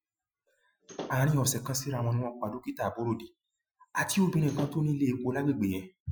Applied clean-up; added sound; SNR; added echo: classical method Wiener filter.